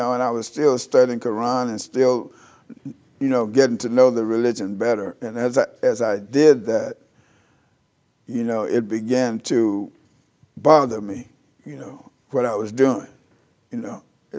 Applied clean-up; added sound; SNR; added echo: none; none; none; none.